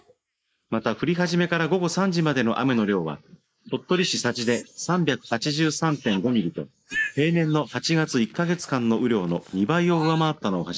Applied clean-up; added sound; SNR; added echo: neural mask model Resemble Enhance denoiser.